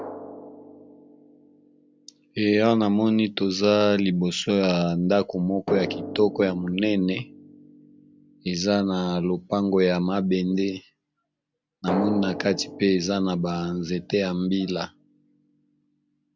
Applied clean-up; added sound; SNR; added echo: none; Drum; 15 dB; none.